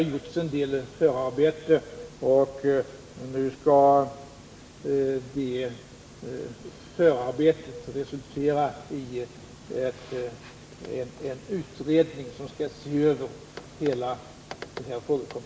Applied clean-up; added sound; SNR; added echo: none; none; none; none.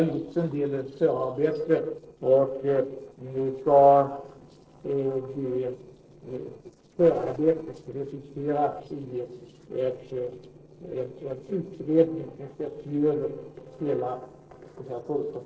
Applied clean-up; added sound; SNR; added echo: neural separator model SepFormer DNS4.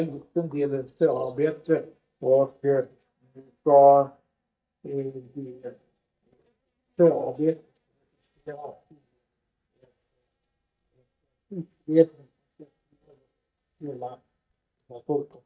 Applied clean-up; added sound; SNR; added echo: neural mask model DeepFilterNet 3.